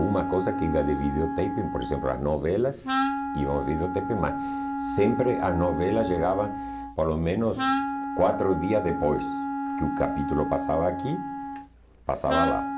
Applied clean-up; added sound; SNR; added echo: none; Wind instrument, woodwind instrument; 3 dB; none.